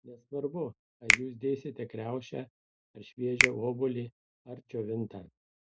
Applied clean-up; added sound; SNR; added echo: none; Finger snapping; -2 dB; none.